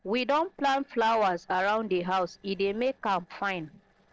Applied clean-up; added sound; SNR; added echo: neural separator model SepFormer DNS4.